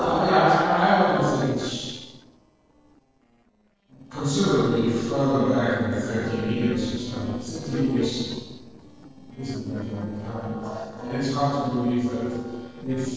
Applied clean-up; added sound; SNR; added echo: neural separator model SepFormer DNS4.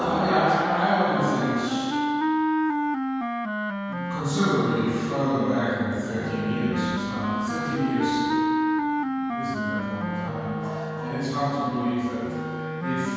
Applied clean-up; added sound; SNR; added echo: none; Wind instrument, woodwind instrument; 1 dB; reverberation time 2.1 s.